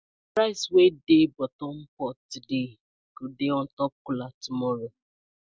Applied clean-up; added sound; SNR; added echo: none; none; none; none.